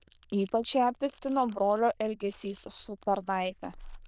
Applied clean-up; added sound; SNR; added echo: neural diffusion model UNIVERSE++.